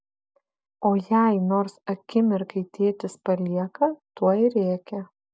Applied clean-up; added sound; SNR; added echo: none; none; none; none.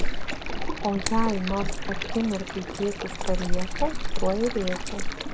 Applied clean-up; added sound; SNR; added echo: none; Keys jangling + Stream; -4 dB; none.